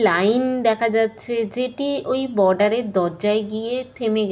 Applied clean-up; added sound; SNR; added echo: none; none; none; none.